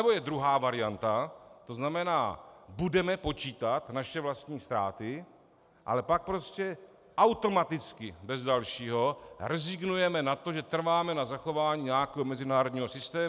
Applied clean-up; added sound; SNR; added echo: none; none; none; none.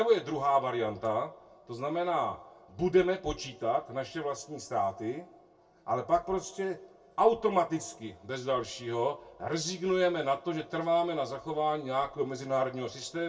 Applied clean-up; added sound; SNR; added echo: none; none; none; reverberation time 0.2 s.